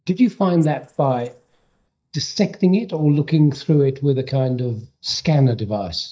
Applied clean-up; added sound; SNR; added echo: neural mask model DeepFilterNet 3.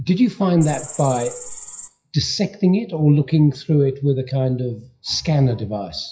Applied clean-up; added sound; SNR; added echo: classical method WPE with log-MMSE.